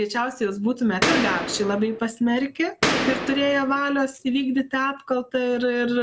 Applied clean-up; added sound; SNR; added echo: none; Boom; 2 dB; none.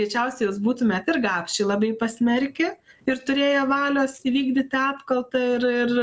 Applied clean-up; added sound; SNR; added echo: none; none; none; none.